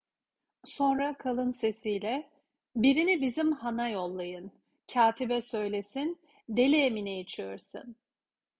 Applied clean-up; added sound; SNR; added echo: none; none; none; none.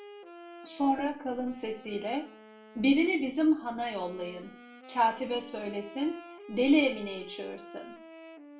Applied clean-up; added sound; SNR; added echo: none; Wind instrument, woodwind instrument; 18 dB; reverberation time 0.3 s.